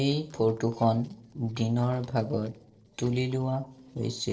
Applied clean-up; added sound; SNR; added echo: neural separator model SepFormer DNS4.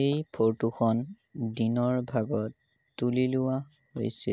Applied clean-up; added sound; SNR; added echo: none; none; none; none.